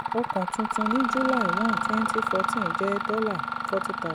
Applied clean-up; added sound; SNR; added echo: none; Mechanisms; -1 dB; none.